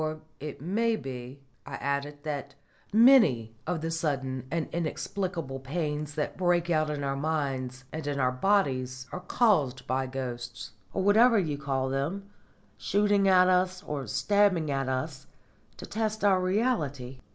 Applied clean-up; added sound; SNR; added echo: none; none; none; none.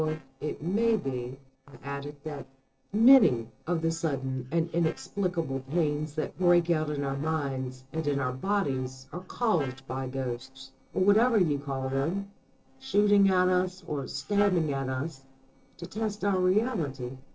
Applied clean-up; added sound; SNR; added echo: neural separator model SepFormer DNS4.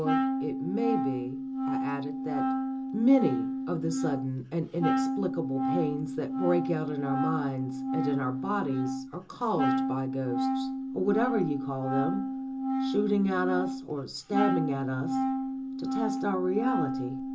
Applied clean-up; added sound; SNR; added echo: none; Wind instrument, woodwind instrument; -1 dB; reverberation time 0.2 s.